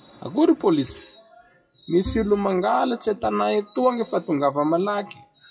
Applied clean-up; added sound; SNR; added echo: classical method WPE with log-MMSE.